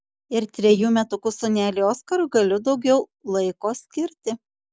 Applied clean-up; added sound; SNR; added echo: none; none; none; none.